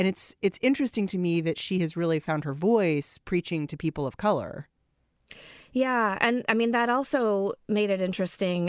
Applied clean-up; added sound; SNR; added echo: none; none; none; none.